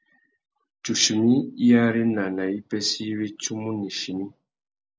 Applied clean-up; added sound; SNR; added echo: none; none; none; none.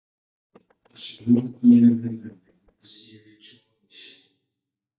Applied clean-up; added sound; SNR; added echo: neural mask model DeepFilterNet 3.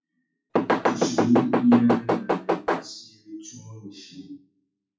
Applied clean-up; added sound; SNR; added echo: classical method WPE with log-MMSE.